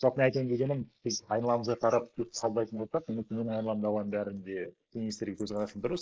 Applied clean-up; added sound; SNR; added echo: neural mask model Resemble Enhance denoiser.